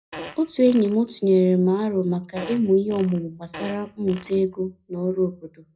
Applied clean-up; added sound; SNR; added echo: none; Fart; 17 dB; reverberation time 0.3 s.